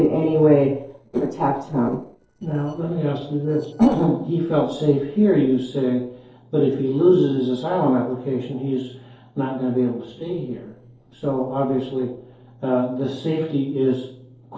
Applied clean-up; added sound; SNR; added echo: neural separator model SepFormer DNS4.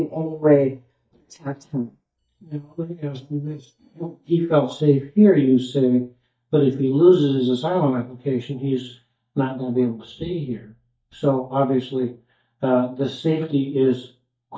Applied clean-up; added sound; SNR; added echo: neural mask model DeepFilterNet 3.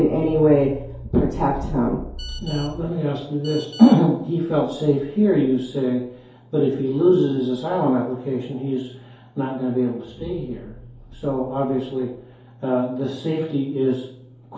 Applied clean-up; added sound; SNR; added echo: none; Telephone; 19 dB; reverberation time 2.4 s.